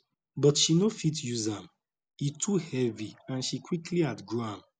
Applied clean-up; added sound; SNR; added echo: none; none; none; none.